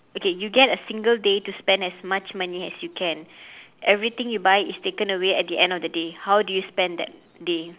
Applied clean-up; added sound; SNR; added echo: none; none; none; none.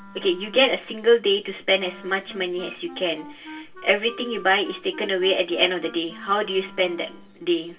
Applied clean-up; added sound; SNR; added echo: none; Wind instrument, woodwind instrument; 20 dB; reverberation time 0.1 s.